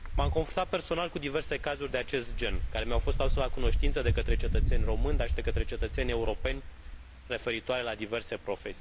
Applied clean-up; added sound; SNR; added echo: none; Wind; -3 dB; none.